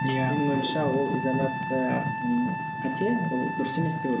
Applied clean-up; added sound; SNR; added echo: none; Fire + Trumpet; 3 dB; none.